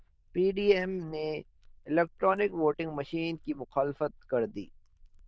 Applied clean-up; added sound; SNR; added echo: neural diffusion model UNIVERSE++.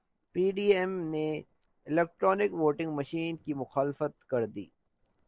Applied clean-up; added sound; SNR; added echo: neural separator model SepFormer DNS4.